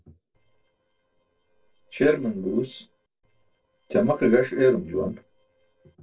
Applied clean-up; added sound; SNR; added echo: neural separator model SepFormer DNS4.